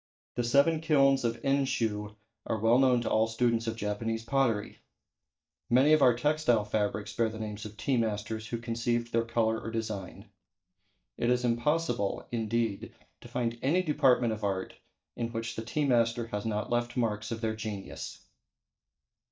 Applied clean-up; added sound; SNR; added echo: neural mask model DeepFilterNet 3.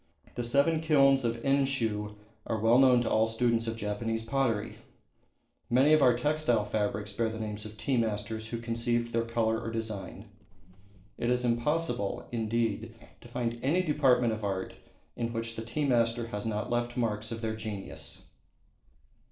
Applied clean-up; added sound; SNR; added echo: neural separator model SepFormer DNS4.